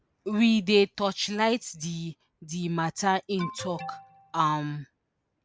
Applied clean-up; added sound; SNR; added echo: none; Alarm; 14 dB; none.